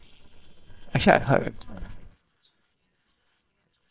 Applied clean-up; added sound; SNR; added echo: neural separator model SepFormer WHAMR!.